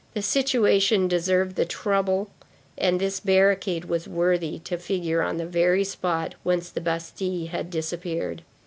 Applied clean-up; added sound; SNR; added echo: none; none; none; none.